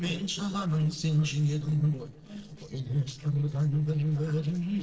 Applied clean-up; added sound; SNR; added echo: neural separator model SepFormer DNS4.